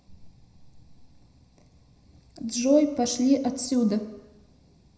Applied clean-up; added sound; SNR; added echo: none; none; none; reverberation time 0.6 s.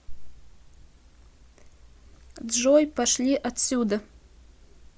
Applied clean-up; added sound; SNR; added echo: none; none; none; none.